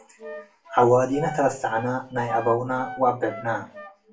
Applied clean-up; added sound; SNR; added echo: none; Wind instrument, woodwind instrument; 16 dB; reverberation time 0.3 s.